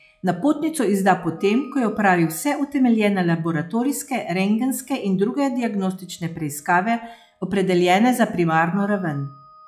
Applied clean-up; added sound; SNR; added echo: classical method log-MMSE.